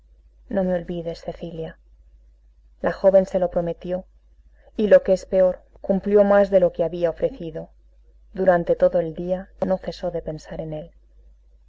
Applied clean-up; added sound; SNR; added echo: none; none; none; none.